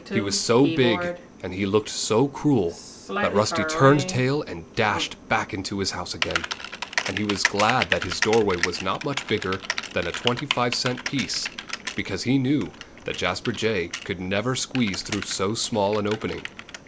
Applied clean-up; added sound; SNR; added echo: none; Typing; 7 dB; none.